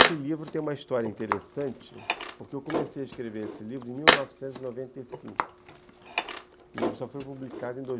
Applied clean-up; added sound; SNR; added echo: none; Tools; -4 dB; none.